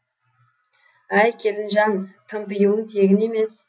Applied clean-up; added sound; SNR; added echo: none; none; none; none.